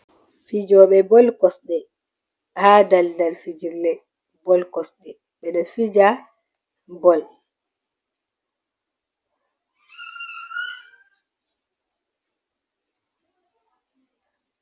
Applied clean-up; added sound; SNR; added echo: none; none; none; none.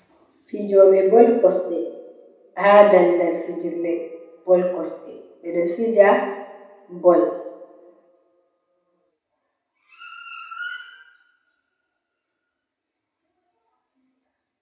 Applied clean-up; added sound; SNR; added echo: none; none; none; reverberation time 0.8 s.